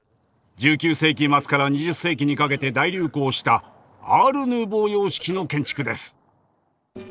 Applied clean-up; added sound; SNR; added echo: neural separator model SepFormer DNS4.